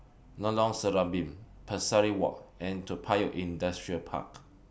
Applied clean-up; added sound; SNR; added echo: none; none; none; none.